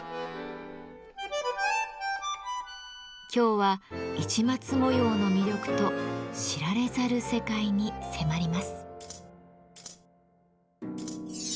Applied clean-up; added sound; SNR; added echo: none; Scissors; 18 dB; none.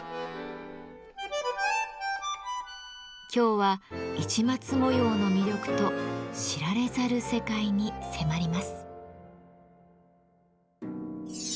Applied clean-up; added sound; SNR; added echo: none; none; none; none.